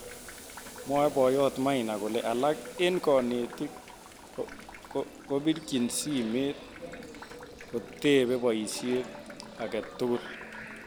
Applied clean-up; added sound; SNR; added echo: none; Sink (filling or washing) / Water tap, faucet + Boiling; 19 dB; none.